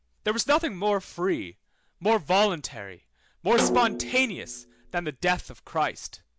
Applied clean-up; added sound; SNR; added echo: none; Snare drum; 6 dB; none.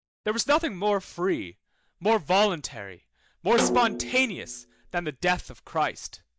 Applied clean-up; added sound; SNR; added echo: neural mask model DeepFilterNet 3.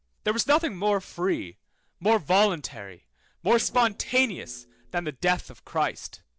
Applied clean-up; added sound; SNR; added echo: neural separator model SepFormer DNS4.